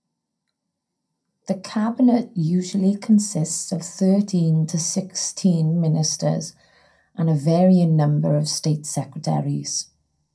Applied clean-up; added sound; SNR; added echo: none; none; none; reverberation time 0.2 s.